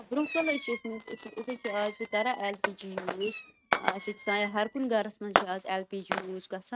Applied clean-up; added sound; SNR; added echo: neural mask model RNNoise.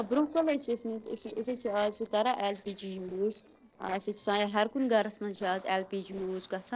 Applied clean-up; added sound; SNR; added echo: neural separator model SepFormer DNS4.